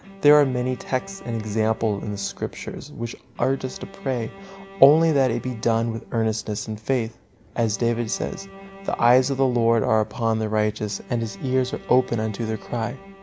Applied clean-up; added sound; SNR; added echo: none; Bowed string instrument; 20 dB; none.